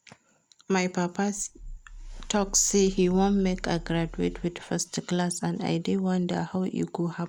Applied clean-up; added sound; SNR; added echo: none; Growling; 14 dB; none.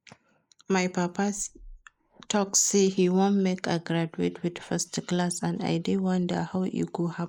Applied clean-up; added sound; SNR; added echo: neural mask model Resemble Enhance denoiser.